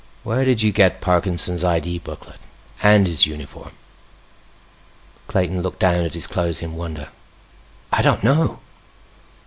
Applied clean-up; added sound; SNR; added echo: none; none; none; none.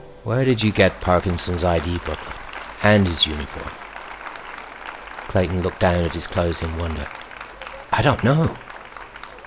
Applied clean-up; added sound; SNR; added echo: none; Applause; 14 dB; none.